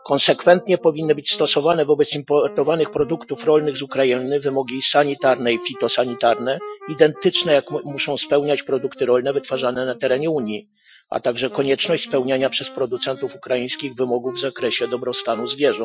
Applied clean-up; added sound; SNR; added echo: classical method Wiener filter.